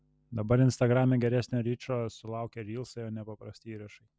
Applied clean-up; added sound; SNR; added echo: none; none; none; none.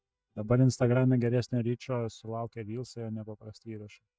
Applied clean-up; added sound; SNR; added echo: neural mask model DeepFilterNet 3.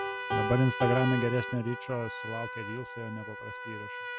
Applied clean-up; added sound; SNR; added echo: none; Trumpet + Piano; 4 dB; none.